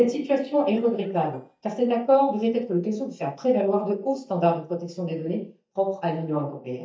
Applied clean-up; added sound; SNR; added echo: neural mask model DeepFilterNet 3.